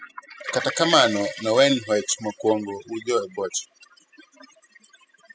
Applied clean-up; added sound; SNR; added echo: classical method spectral subtraction.